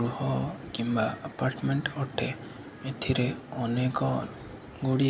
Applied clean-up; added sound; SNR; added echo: none; none; none; none.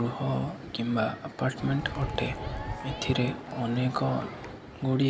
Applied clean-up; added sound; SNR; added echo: none; Crowd; 9 dB; none.